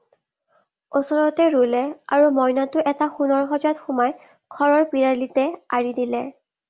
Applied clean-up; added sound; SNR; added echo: none; none; none; none.